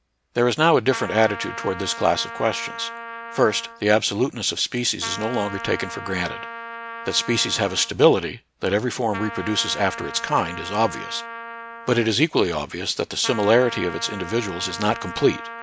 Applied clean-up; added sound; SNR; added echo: none; Trumpet; 12 dB; none.